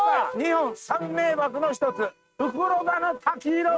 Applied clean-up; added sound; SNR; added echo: neural mask model RNNoise.